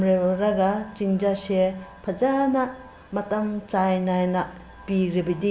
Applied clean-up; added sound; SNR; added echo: none; none; none; none.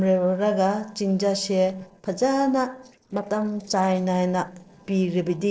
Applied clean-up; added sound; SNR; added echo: neural separator model SepFormer DNS4.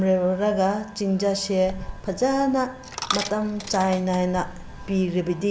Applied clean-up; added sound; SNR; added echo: none; Coin (dropping); 11 dB; none.